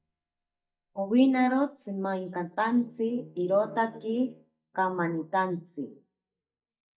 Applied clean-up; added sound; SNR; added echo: neural mask model DeepFilterNet 3.